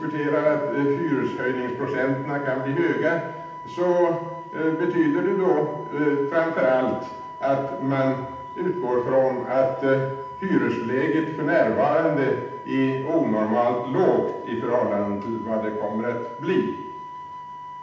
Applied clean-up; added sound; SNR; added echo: none; Wind instrument, woodwind instrument; 14 dB; reverberation time 0.8 s.